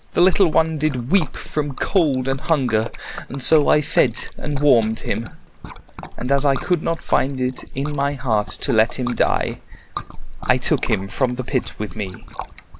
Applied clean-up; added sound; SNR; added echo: neural mask model Resemble Enhance denoiser.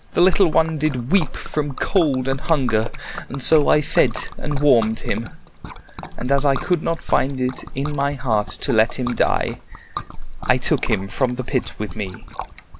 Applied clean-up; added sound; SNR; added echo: none; Liquid; 15 dB; none.